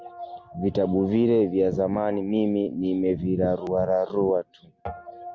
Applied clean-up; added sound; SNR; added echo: none; Guitar; 20 dB; none.